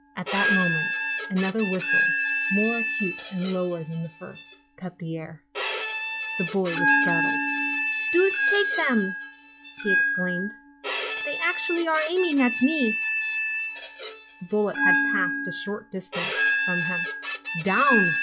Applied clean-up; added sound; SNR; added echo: classical method log-MMSE.